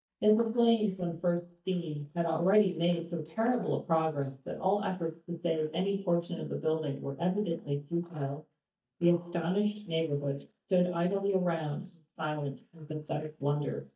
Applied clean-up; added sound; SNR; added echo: neural mask model DeepFilterNet 3.